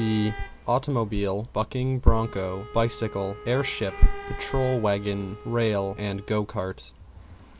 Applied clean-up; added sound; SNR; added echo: none; Traffic noise, roadway noise / Vehicle horn, car horn, honking + Wind instrument, woodwind instrument; 18 dB; none.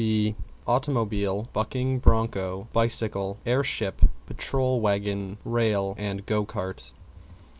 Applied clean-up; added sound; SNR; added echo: none; none; none; none.